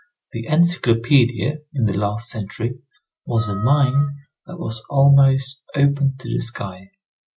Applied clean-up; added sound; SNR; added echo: neural mask model RNNoise.